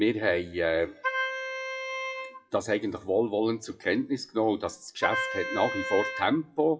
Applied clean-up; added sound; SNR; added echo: classical method WPE with log-MMSE.